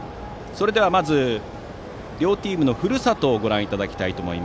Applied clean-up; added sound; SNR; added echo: none; none; none; none.